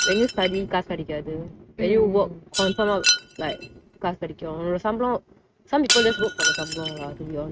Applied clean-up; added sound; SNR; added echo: neural mask model RNNoise.